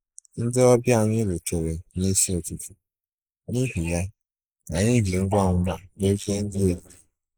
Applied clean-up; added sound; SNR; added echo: neural mask model Resemble Enhance denoiser.